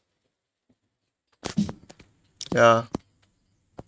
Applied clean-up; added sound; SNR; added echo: neural mask model RNNoise.